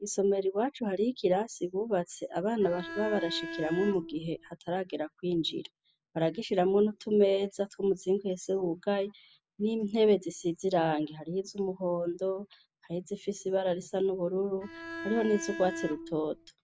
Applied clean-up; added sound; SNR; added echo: none; Bowed string instrument; 9 dB; none.